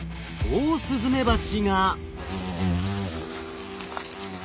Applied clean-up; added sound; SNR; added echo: none; Acoustic guitar / Strum; 14 dB; none.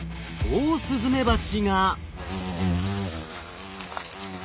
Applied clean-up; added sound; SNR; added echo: none; none; none; none.